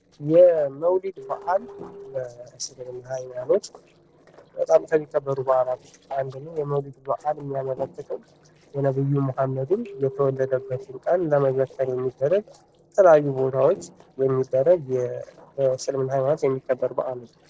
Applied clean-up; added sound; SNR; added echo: neural separator model SepFormer DNS4.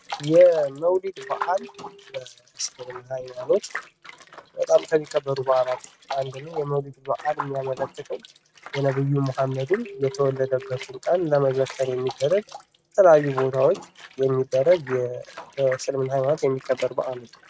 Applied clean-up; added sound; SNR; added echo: neural mask model RNNoise.